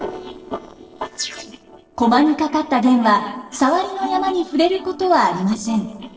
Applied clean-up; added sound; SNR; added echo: neural separator model SepFormer DNS4.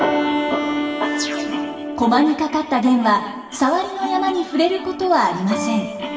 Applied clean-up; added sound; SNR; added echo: none; Bowed string instrument; 10 dB; reverberation time 1.2 s.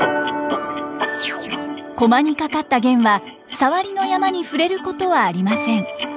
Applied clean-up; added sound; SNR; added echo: none; none; none; none.